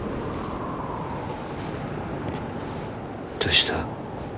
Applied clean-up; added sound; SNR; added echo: none; none; none; none.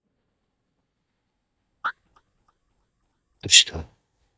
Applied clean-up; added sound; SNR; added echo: neural mask model DeepFilterNet 3.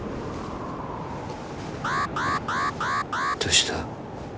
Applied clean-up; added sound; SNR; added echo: none; Alarm; -3 dB; none.